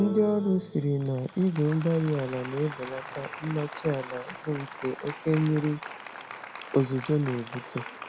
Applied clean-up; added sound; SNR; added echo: none; Applause; 12 dB; none.